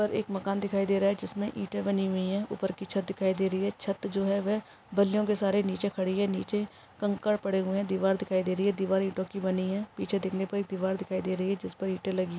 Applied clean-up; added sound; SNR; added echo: none; none; none; none.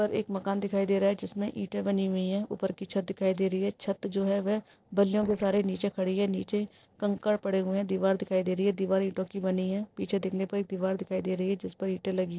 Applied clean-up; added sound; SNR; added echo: neural separator model SepFormer DNS4.